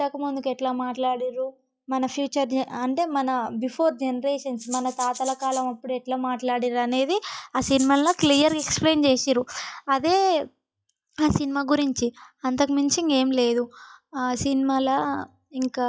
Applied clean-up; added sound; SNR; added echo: classical method log-MMSE.